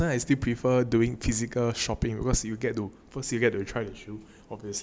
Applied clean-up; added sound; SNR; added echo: none; none; none; none.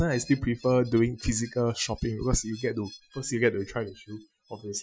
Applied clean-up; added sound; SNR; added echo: classical method Wiener filter.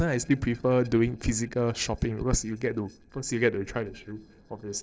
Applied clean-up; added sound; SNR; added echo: neural separator model SepFormer DNS4.